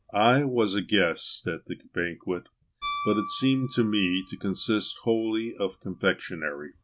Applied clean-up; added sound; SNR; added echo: none; Piano; 15 dB; none.